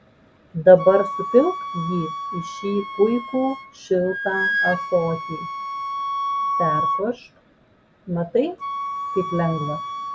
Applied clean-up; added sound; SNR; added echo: none; Wind instrument, woodwind instrument; 5 dB; none.